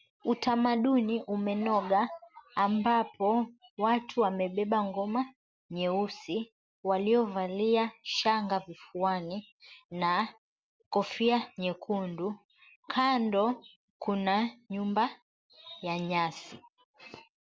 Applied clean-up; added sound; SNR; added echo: none; none; none; none.